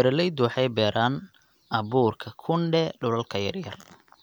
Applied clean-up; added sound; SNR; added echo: none; none; none; none.